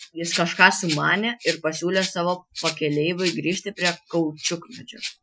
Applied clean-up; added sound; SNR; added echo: classical method Wiener filter.